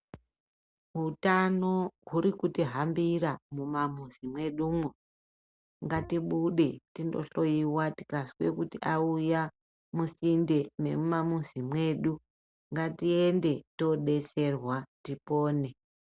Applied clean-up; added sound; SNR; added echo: none; Bowed string instrument; 16 dB; none.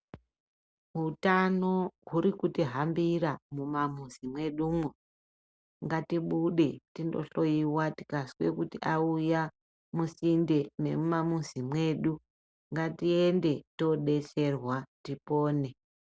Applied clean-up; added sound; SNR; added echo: none; none; none; none.